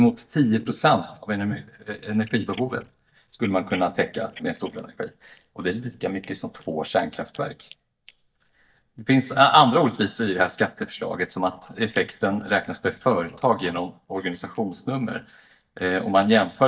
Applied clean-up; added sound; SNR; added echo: neural mask model DeepFilterNet 3.